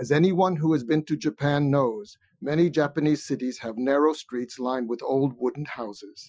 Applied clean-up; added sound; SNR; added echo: classical method Wiener filter.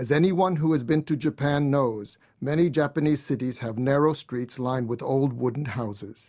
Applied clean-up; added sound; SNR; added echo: none; none; none; none.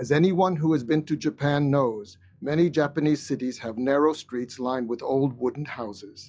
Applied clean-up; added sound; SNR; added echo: classical method log-MMSE.